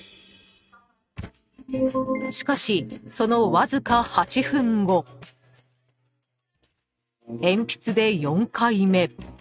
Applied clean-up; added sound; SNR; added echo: neural mask model RNNoise.